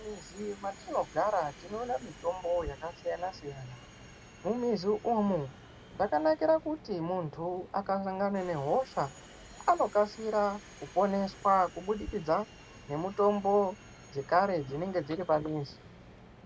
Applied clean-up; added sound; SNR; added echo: none; Subway, metro, underground; 18 dB; none.